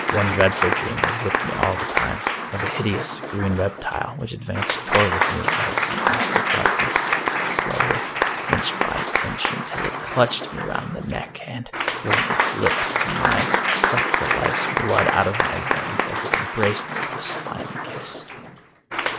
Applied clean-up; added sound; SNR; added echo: none; Applause / Crowd; -3 dB; none.